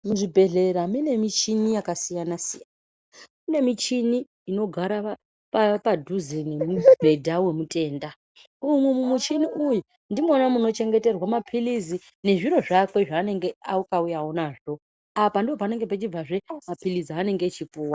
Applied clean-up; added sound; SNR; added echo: none; none; none; none.